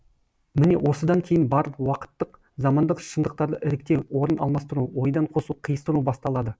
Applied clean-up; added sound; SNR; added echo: neural mask model Resemble Enhance denoiser.